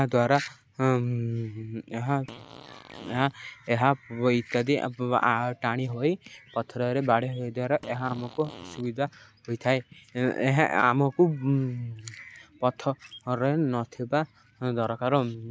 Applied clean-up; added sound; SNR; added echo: none; Fart; 18 dB; none.